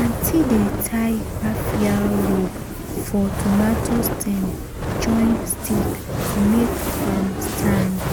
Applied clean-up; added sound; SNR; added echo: none; Fire; 2 dB; none.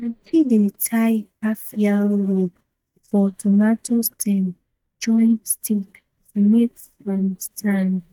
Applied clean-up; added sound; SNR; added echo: neural mask model DeepFilterNet 3.